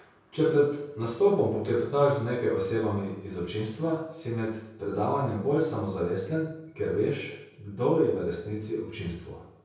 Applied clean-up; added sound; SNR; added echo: none; none; none; reverberation time 0.6 s.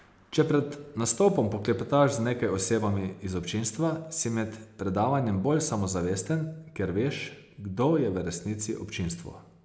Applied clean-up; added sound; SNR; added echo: none; none; none; none.